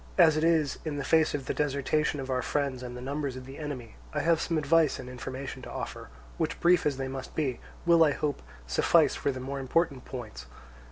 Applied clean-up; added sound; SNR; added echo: none; none; none; none.